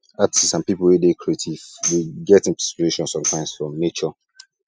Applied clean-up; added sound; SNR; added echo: classical method spectral subtraction.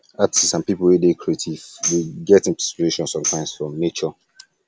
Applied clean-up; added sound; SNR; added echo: none; Tambourine; 10 dB; none.